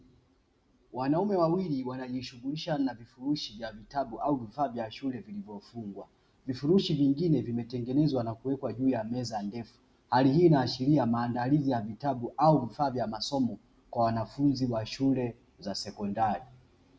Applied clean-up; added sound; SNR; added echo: none; none; none; none.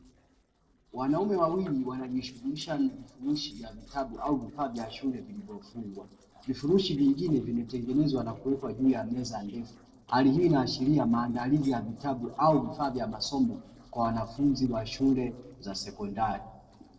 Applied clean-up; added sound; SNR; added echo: neural separator model SepFormer DNS4.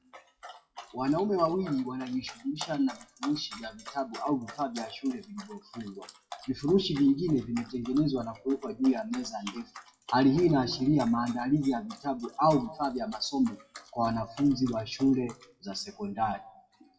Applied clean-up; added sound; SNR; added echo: classical method WPE with log-MMSE.